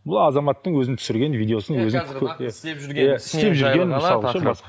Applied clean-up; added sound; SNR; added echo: none; none; none; none.